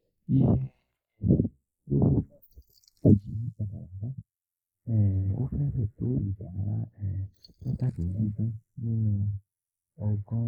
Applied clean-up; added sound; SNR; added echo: neural mask model Resemble Enhance denoiser.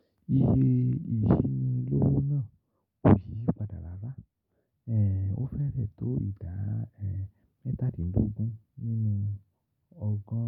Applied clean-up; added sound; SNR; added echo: none; none; none; none.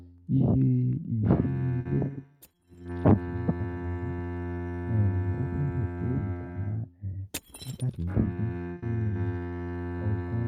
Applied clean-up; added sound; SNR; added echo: neural mask model RNNoise.